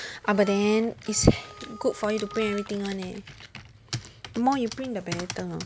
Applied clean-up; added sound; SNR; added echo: none; Harmonica + Computer keyboard; 14 dB; none.